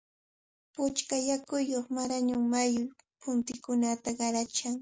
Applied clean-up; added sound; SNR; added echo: none; none; none; none.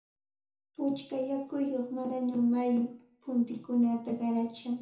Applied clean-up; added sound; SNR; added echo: none; none; none; reverberation time 0.6 s.